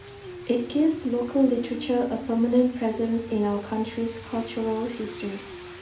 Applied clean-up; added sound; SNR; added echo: none; Rain; 14 dB; reverberation time 0.4 s.